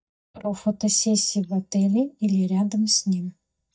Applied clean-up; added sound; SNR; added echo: neural mask model DeepFilterNet 3.